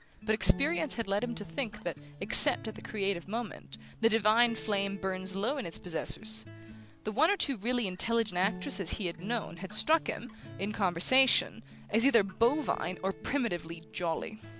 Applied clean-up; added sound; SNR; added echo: none; Acoustic guitar; 16 dB; none.